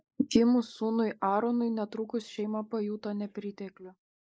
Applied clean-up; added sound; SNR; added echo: neural mask model Resemble Enhance denoiser.